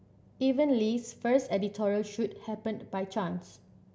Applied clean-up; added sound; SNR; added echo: none; none; none; none.